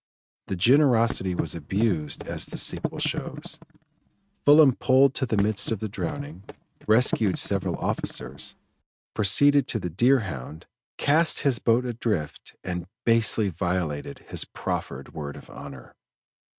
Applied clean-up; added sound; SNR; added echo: neural mask model RNNoise.